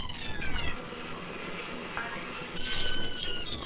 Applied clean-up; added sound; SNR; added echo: neural separator model SepFormer WHAMR!.